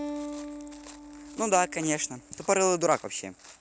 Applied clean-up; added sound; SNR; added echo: none; Acoustic guitar; 13 dB; none.